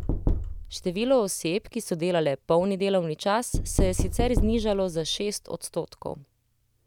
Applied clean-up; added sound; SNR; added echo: none; Knock; 4 dB; none.